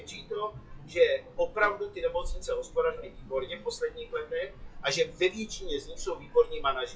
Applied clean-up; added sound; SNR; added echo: classical method WPE with log-MMSE.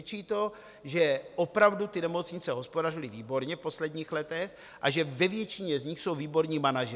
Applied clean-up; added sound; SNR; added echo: none; none; none; none.